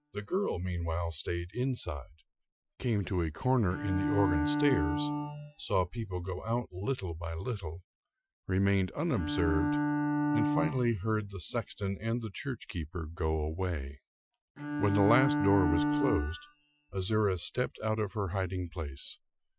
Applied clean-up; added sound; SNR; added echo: classical method Wiener filter.